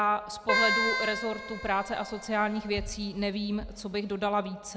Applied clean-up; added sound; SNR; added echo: none; Keyboard (musical); 0 dB; none.